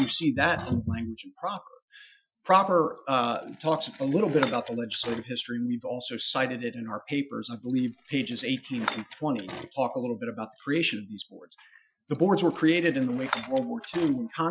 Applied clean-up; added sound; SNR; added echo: classical method Wiener filter.